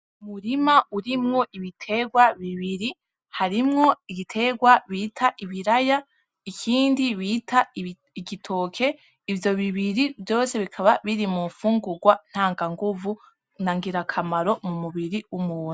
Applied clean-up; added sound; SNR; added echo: none; none; none; none.